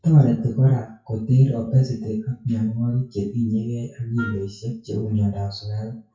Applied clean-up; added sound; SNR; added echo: classical method WPE with log-MMSE.